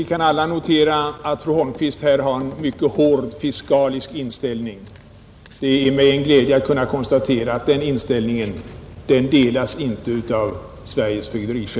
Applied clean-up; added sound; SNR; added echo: none; none; none; none.